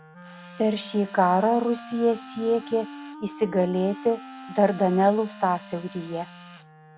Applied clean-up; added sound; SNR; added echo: none; Wind instrument, woodwind instrument + Tools; 17 dB; none.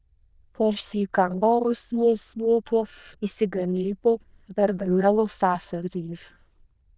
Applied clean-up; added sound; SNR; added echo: neural diffusion model UNIVERSE++.